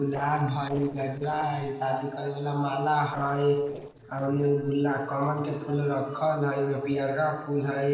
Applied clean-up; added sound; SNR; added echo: neural separator model SepFormer DNS4.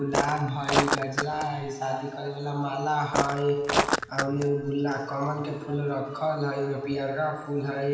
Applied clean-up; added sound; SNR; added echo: none; Walk, footsteps; 0 dB; reverberation time 1.2 s.